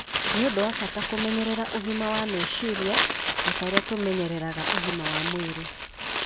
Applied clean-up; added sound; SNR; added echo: none; Crumpling, crinkling; -3 dB; none.